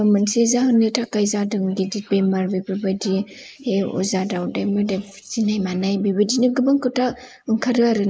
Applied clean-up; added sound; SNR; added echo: neural mask model Resemble Enhance denoiser.